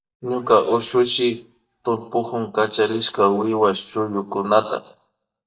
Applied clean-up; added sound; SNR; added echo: neural mask model DeepFilterNet 3.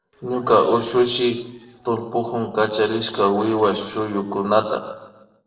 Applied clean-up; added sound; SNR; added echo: neural separator model SepFormer DNS4.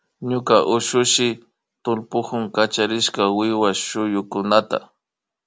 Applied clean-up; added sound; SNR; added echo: none; none; none; none.